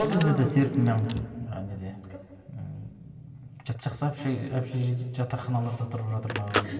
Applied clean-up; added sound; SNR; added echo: none; Telephone; 11 dB; reverberation time 2.4 s.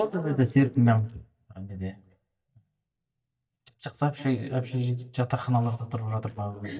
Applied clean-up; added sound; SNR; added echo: neural mask model DeepFilterNet 3.